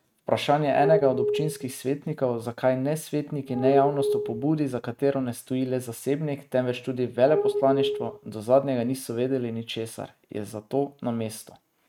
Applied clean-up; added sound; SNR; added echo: neural mask model RNNoise.